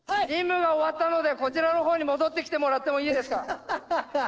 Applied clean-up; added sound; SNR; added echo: neural separator model SepFormer DNS4.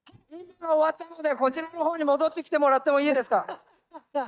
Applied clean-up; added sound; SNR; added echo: neural mask model DeepFilterNet 3.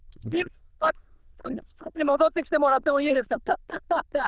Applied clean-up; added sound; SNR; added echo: neural diffusion model UNIVERSE++.